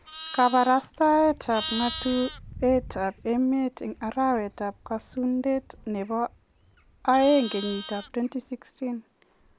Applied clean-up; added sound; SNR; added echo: none; Livestock, farm animals, working animals; 15 dB; none.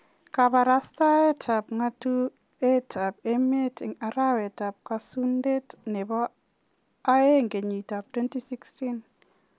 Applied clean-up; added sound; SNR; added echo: none; none; none; none.